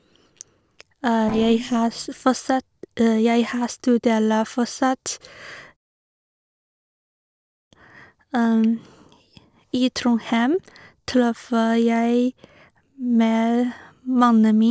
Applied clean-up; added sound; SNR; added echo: neural separator model SepFormer DNS4.